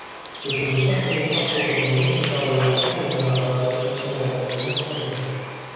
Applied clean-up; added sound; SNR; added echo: none; Bird; 5 dB; reverberation time 2.1 s.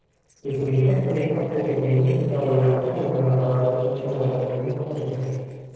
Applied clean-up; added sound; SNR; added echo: neural separator model SepFormer DNS4.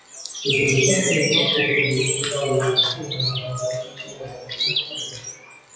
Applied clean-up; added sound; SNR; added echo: classical method WPE with log-MMSE.